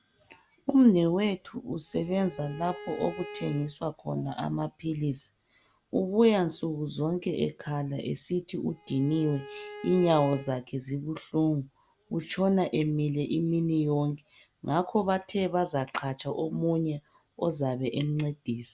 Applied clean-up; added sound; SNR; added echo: none; Bowed string instrument; 16 dB; none.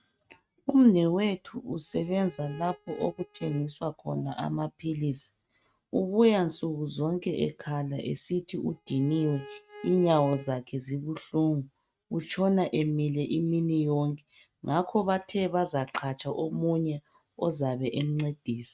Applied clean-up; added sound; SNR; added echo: neural mask model RNNoise.